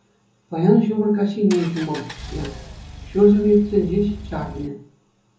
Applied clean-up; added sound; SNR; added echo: none; Engine; 15 dB; reverberation time 0.7 s.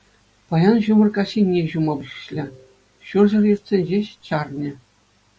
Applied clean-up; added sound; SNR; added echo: none; none; none; none.